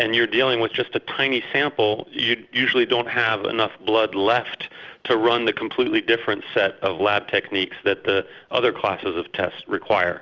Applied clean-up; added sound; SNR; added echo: none; none; none; none.